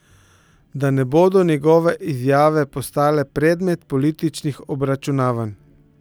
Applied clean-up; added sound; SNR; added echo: none; none; none; none.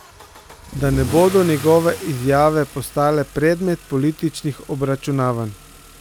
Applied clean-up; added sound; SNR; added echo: none; Engine starting / Accelerating, revving, vroom / Car; 15 dB; none.